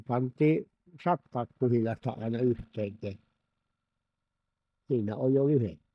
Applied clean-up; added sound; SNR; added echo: neural mask model DeepFilterNet 3.